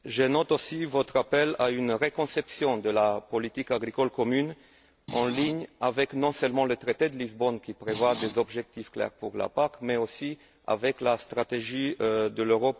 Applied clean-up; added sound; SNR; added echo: none; Screech; 12 dB; none.